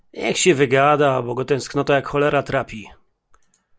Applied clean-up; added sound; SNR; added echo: none; none; none; none.